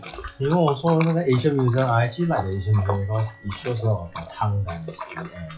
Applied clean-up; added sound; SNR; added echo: classical method log-MMSE.